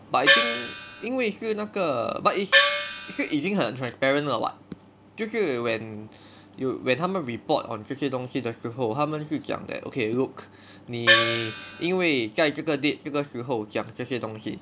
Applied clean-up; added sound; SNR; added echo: none; Gong; -5 dB; none.